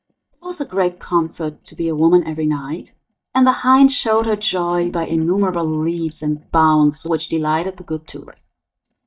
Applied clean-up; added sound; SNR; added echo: neural mask model DeepFilterNet 3.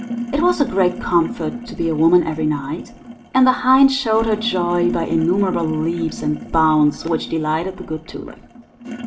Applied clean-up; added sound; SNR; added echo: none; Sink (filling or washing); 11 dB; reverberation time 0.7 s.